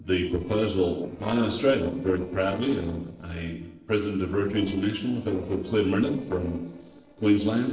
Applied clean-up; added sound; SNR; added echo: neural separator model SepFormer DNS4.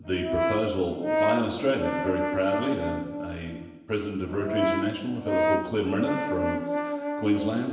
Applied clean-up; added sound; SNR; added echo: none; Brass instrument; 1 dB; reverberation time 1.0 s.